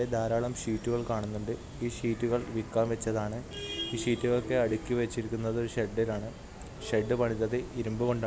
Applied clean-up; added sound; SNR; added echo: none; none; none; none.